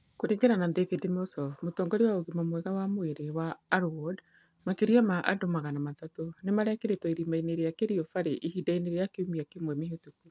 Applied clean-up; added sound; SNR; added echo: none; none; none; none.